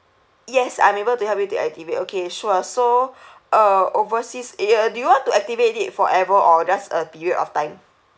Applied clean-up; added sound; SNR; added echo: none; none; none; none.